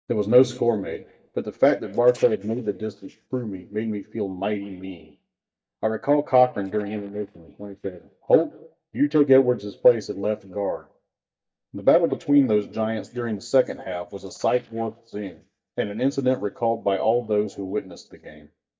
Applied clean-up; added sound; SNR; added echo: neural mask model DeepFilterNet 3.